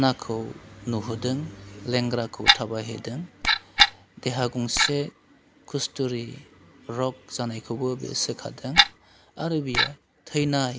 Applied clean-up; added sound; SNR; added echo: none; Clock; -4 dB; none.